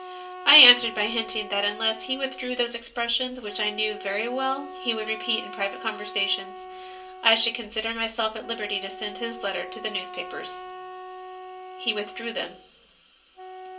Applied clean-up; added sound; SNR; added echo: none; Wind instrument, woodwind instrument; 14 dB; reverberation time 0.2 s.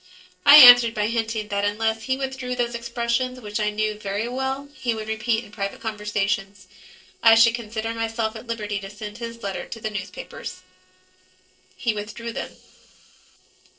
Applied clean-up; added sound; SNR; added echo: neural separator model SepFormer DNS4.